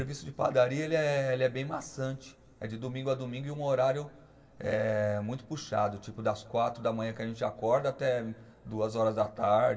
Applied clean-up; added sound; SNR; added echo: none; none; none; reverberation time 3.0 s.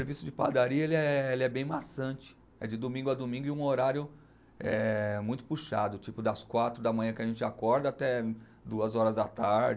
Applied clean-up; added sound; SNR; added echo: none; none; none; none.